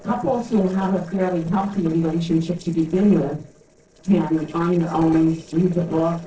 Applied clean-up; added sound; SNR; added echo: neural separator model SepFormer DNS4.